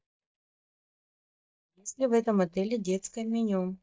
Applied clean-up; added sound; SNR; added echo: neural mask model DeepFilterNet 3.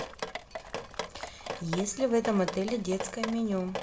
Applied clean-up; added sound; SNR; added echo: none; Drip; 8 dB; reverberation time 0.4 s.